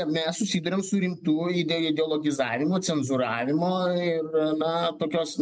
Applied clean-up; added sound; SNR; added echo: none; none; none; none.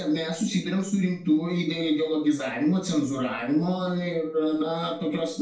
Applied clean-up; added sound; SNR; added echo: none; none; none; reverberation time 0.4 s.